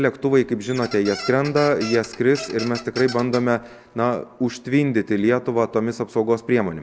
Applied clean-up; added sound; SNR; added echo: none; Squeak; 14 dB; none.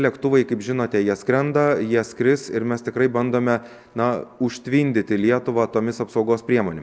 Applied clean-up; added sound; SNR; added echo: none; none; none; none.